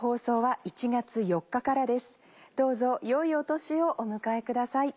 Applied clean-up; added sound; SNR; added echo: none; none; none; none.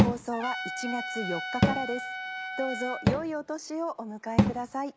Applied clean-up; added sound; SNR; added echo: none; Cupboard open or close / Drawer open or close + Trumpet; -4 dB; none.